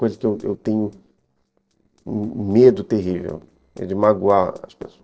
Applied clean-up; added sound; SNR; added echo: neural separator model SepFormer DNS4.